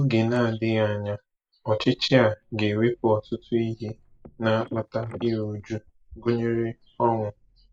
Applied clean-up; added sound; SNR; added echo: neural mask model Resemble Enhance denoiser.